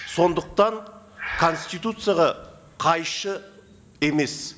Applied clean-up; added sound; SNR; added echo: none; Breathing; 16 dB; none.